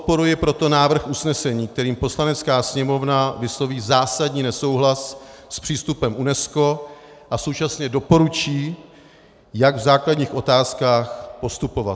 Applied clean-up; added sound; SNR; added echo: none; none; none; none.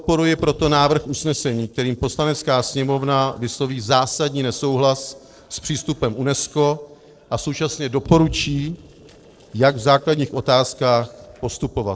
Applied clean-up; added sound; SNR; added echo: neural separator model SepFormer DNS4.